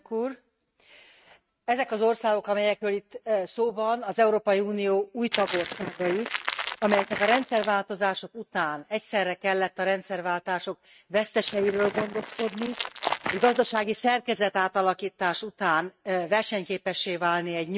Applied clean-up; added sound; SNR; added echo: neural mask model RNNoise.